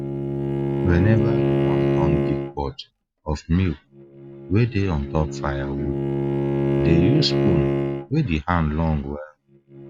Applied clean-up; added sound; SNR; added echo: neural mask model RNNoise.